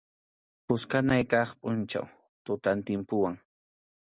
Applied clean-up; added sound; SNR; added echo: none; none; none; none.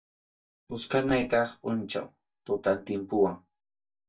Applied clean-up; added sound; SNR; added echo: neural mask model DeepFilterNet 3.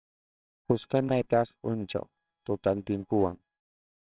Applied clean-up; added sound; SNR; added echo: neural separator model SepFormer WHAMR!.